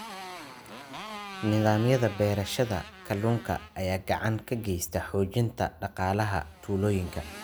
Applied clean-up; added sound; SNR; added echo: none; Motorcycle; 16 dB; none.